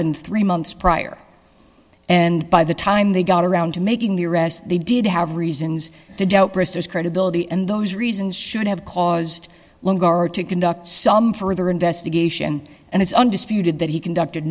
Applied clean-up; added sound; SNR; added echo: none; none; none; none.